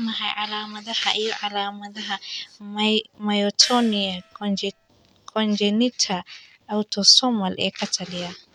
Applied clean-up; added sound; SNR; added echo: none; Gong; 15 dB; none.